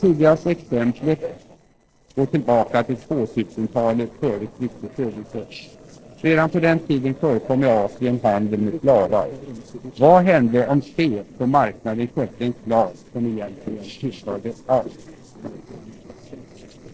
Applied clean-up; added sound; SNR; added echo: neural separator model SepFormer DNS4.